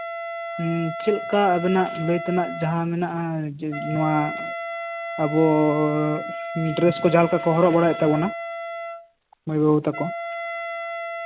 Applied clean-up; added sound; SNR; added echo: none; Wind instrument, woodwind instrument; 9 dB; none.